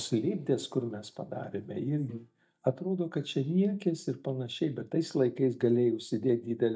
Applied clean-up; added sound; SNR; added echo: neural mask model DeepFilterNet 3.